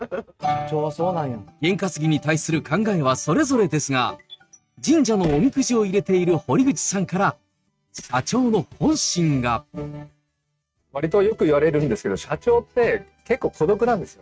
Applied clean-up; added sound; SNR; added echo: neural mask model RNNoise.